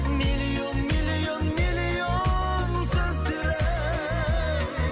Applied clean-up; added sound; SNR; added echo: none; none; none; none.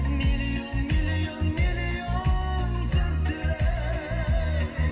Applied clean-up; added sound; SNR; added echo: none; none; none; reverberation time 1.4 s.